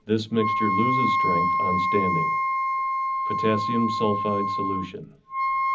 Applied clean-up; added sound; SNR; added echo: none; Wind instrument, woodwind instrument; -3 dB; reverberation time 0.4 s.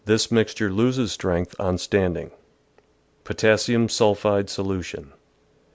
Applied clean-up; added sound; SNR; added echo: none; none; none; none.